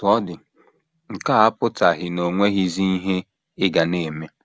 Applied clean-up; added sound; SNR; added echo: none; none; none; none.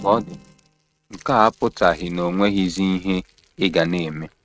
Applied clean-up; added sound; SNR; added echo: neural mask model RNNoise.